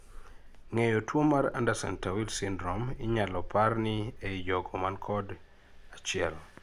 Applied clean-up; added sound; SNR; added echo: none; Engine; 12 dB; none.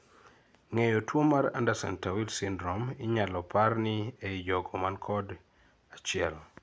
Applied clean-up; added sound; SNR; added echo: none; none; none; none.